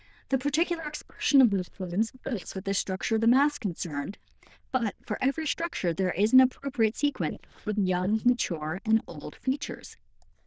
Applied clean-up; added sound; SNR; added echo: neural diffusion model UNIVERSE++.